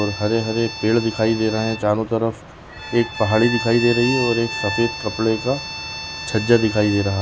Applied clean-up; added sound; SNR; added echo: none; Bowed string instrument; 10 dB; none.